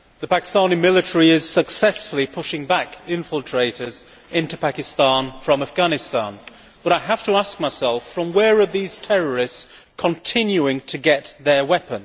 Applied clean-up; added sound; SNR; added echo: none; none; none; none.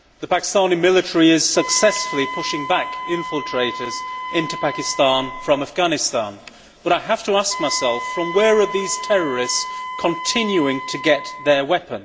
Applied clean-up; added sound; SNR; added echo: none; Wind instrument, woodwind instrument; 10 dB; reverberation time 0.5 s.